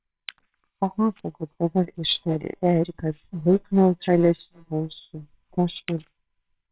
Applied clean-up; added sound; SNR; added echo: neural separator model SepFormer WHAMR!.